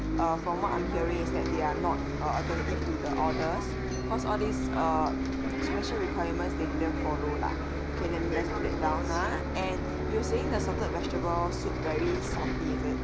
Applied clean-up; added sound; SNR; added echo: none; Bus; -2 dB; none.